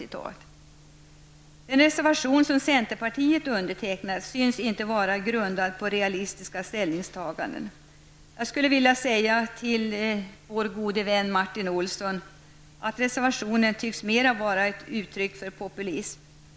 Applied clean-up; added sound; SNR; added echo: none; none; none; none.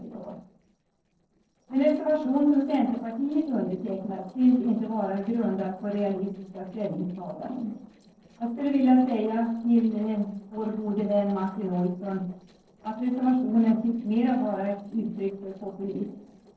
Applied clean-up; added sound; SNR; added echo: neural separator model SepFormer DNS4.